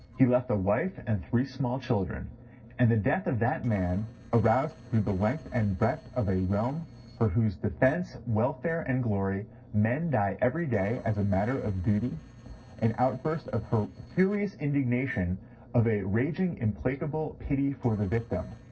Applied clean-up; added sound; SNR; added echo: neural separator model SepFormer DNS4.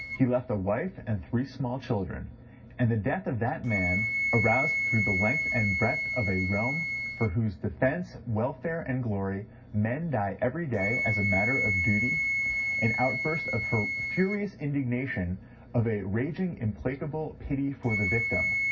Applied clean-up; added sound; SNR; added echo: none; Wind instrument, woodwind instrument; 3 dB; reverberation time 0.4 s.